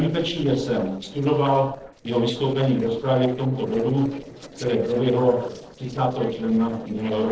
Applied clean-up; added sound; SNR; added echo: neural separator model SepFormer DNS4.